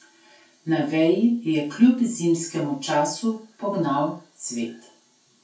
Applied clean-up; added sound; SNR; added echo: none; none; none; reverberation time 0.2 s.